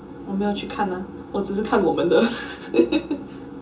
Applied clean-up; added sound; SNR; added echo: none; none; none; reverberation time 0.2 s.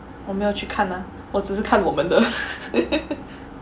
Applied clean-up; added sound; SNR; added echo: none; none; none; none.